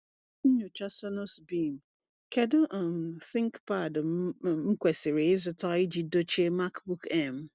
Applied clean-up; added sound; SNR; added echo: none; none; none; none.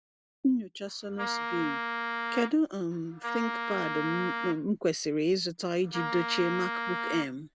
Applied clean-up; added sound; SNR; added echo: none; Wind instrument, woodwind instrument; 4 dB; none.